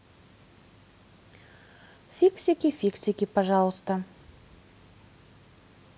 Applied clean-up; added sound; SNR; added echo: none; none; none; none.